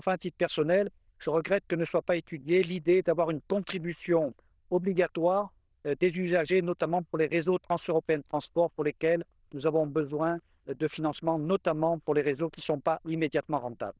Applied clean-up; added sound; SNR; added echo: neural diffusion model UNIVERSE++.